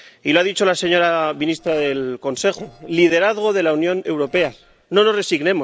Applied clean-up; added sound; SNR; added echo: neural separator model SepFormer DNS4.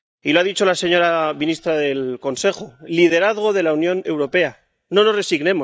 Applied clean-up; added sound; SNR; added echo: neural mask model DeepFilterNet 3.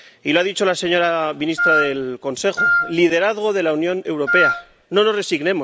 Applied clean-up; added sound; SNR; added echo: none; Wind instrument, woodwind instrument; 0 dB; none.